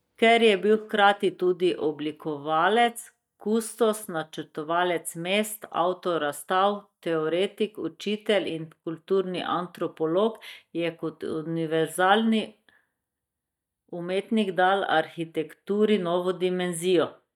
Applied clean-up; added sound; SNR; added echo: neural mask model DeepFilterNet 3.